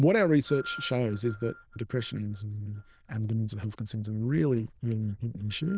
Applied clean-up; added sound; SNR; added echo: neural diffusion model UNIVERSE++.